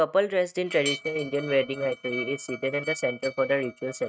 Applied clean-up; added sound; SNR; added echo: neural mask model RNNoise.